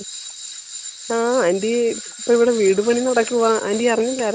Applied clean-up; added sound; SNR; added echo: none; Tools; 13 dB; none.